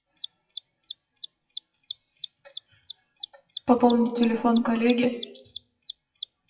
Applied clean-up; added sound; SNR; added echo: classical method WPE with log-MMSE.